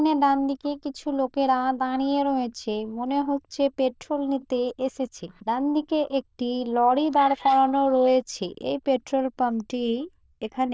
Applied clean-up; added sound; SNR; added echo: neural diffusion model UNIVERSE++.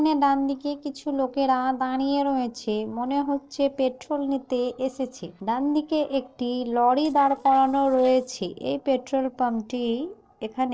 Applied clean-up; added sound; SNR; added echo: neural separator model SepFormer DNS4.